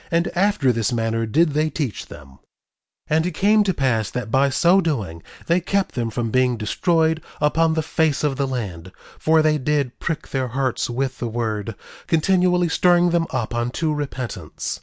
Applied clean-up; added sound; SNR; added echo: none; none; none; none.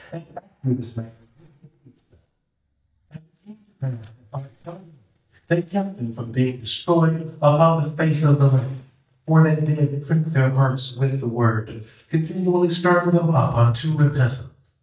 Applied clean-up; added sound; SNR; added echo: neural mask model DeepFilterNet 3.